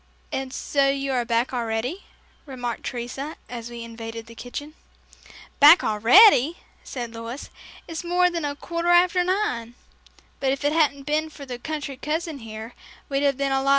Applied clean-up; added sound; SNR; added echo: none; none; none; none.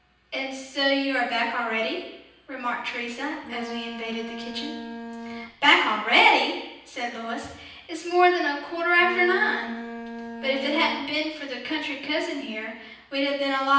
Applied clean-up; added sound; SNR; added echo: none; Bowed string instrument; 11 dB; reverberation time 0.9 s.